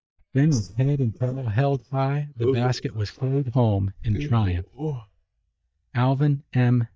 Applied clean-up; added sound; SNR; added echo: neural mask model DeepFilterNet 3.